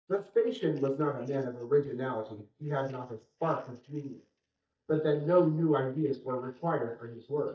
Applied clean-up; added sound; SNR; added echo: neural mask model DeepFilterNet 3.